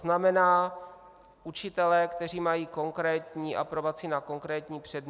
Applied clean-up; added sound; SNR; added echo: none; none; none; none.